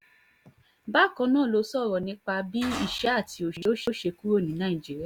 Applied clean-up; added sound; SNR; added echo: none; none; none; none.